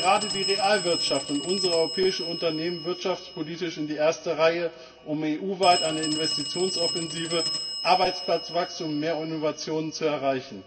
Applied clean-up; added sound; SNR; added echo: none; Telephone; 7 dB; reverberation time 0.2 s.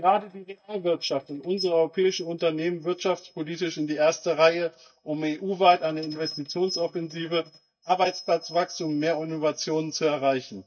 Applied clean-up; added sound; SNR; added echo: neural mask model DeepFilterNet 3.